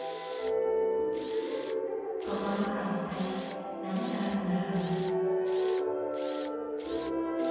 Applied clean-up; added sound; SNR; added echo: none; Tools; 19 dB; reverberation time 2.1 s.